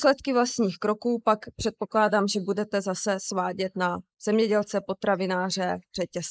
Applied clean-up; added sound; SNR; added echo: neural mask model Resemble Enhance denoiser.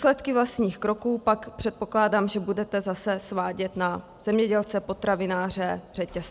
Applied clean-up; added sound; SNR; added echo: none; none; none; none.